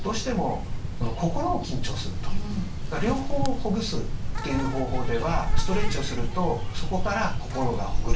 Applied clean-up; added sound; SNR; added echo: none; Insect; -4 dB; reverberation time 0.3 s.